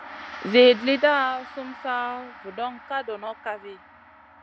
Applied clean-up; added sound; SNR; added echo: none; Gong; 17 dB; none.